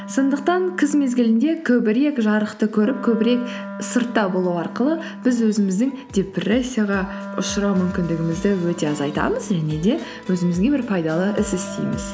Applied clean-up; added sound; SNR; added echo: none; Wind instrument, woodwind instrument; 14 dB; none.